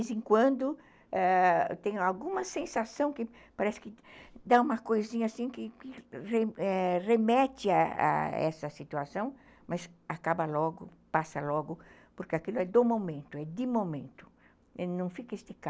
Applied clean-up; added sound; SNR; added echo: none; none; none; none.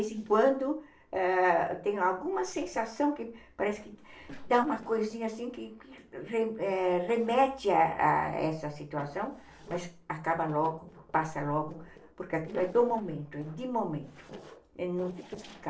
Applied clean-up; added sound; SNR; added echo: neural separator model SepFormer DNS4.